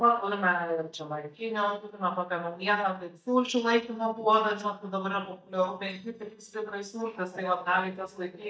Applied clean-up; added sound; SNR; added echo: neural mask model DeepFilterNet 3.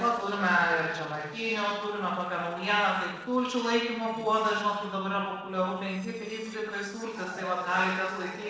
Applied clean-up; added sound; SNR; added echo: neural separator model SepFormer DNS4.